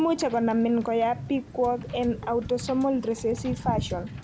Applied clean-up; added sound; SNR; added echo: none; Wind / Boat, Water vehicle; 12 dB; none.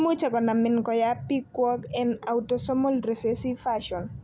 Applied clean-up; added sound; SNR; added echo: none; none; none; none.